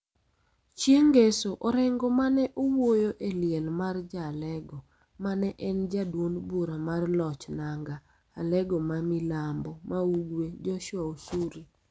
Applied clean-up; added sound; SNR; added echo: none; none; none; none.